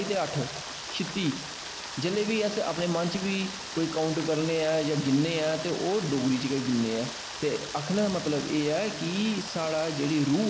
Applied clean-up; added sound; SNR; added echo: none; Rain; 10 dB; none.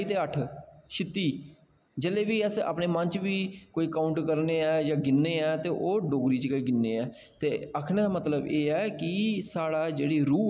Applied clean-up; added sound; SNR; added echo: none; none; none; none.